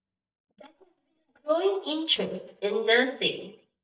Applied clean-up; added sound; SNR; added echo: neural mask model DeepFilterNet 3.